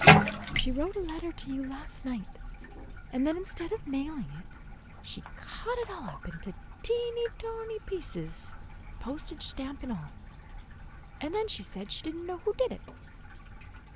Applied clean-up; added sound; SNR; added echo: none; Bathtub (filling or washing); -3 dB; none.